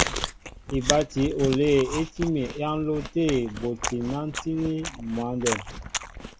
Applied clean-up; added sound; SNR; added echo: none; Chewing, mastication; 6 dB; none.